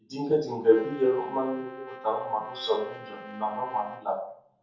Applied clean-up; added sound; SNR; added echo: none; Brass instrument; 16 dB; reverberation time 0.6 s.